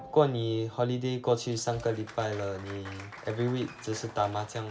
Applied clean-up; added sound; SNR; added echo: none; Applause; 18 dB; reverberation time 0.3 s.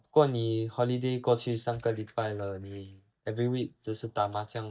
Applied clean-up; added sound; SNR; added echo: neural mask model DeepFilterNet 3.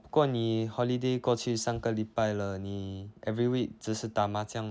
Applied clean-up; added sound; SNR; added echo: none; none; none; none.